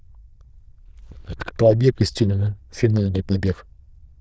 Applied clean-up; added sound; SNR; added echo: neural diffusion model UNIVERSE++.